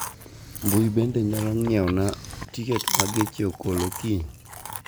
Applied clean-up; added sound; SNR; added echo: none; Chewing, mastication; 7 dB; none.